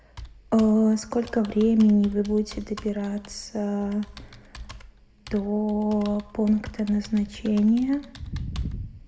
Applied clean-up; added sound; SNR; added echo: none; Computer keyboard; 19 dB; reverberation time 0.9 s.